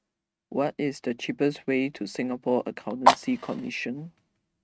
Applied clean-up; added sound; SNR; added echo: neural mask model RNNoise.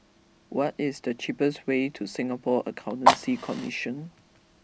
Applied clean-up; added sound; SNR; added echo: none; Fire; 2 dB; none.